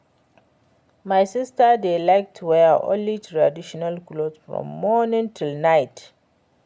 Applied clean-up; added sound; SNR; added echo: none; none; none; none.